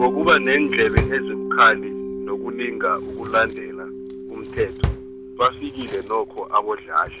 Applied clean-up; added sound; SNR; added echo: none; Mallet percussion + Drawer open or close; 5 dB; none.